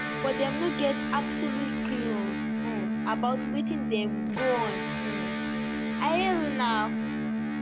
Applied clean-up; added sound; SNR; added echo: none; Electric guitar; -2 dB; none.